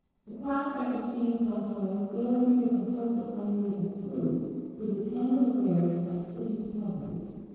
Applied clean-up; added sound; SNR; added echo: neural separator model SepFormer DNS4.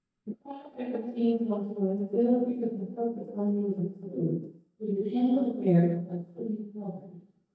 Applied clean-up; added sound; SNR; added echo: neural mask model DeepFilterNet 3.